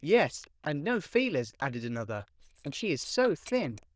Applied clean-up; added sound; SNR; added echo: neural diffusion model UNIVERSE++.